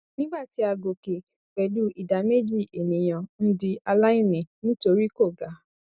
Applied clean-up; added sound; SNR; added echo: none; none; none; none.